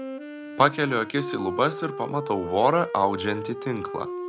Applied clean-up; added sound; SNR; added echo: none; Wind instrument, woodwind instrument; 9 dB; none.